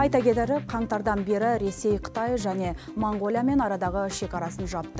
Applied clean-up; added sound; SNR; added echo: none; Piano; 20 dB; none.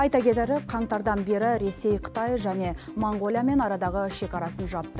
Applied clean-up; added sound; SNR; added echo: none; none; none; none.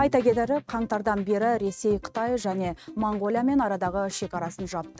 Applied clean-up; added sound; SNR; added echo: neural mask model RNNoise.